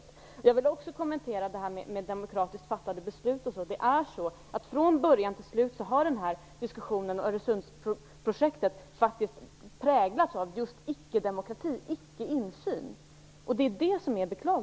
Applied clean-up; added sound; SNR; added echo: none; none; none; none.